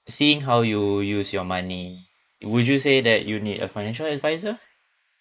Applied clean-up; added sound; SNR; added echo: neural mask model Resemble Enhance denoiser.